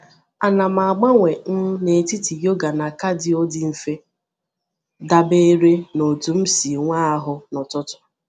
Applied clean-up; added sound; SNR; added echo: none; none; none; none.